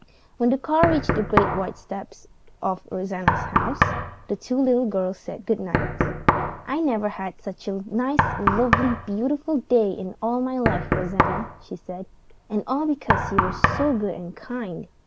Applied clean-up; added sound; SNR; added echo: none; Knock; 1 dB; none.